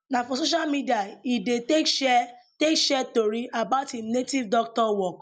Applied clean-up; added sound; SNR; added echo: none; none; none; none.